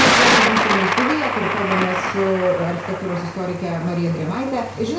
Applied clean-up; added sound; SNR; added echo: none; Thunder; -1 dB; reverberation time 0.6 s.